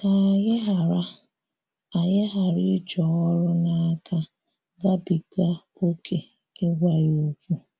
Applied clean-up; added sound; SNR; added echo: none; none; none; none.